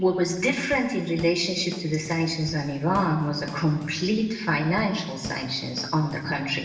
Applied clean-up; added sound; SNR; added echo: none; Drum kit; 18 dB; reverberation time 1.2 s.